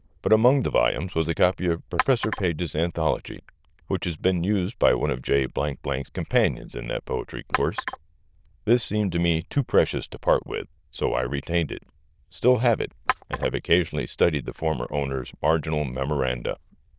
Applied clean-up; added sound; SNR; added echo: neural diffusion model UNIVERSE++.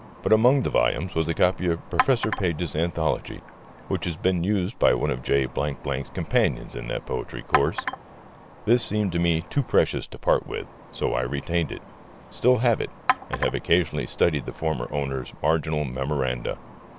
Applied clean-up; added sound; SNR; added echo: none; Chink, clink; 11 dB; none.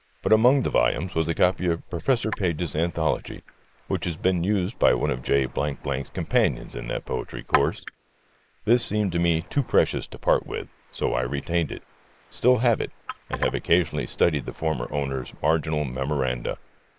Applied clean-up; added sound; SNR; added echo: neural mask model Resemble Enhance denoiser.